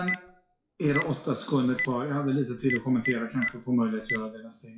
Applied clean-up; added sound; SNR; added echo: classical method WPE with log-MMSE.